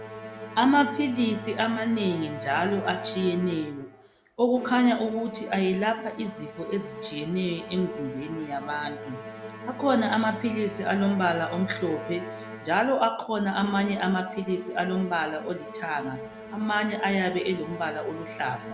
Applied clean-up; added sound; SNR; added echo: none; Musical instrument; 11 dB; none.